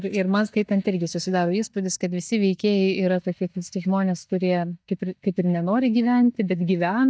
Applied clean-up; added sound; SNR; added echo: neural mask model DeepFilterNet 3.